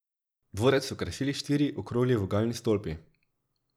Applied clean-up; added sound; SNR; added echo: none; none; none; none.